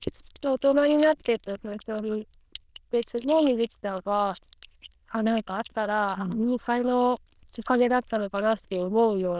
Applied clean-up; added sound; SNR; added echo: neural diffusion model UNIVERSE++.